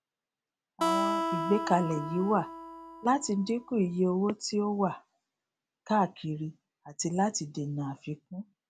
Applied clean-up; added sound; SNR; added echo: none; Acoustic guitar; 4 dB; none.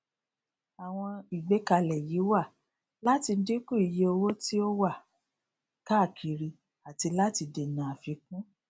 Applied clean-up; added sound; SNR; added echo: none; none; none; none.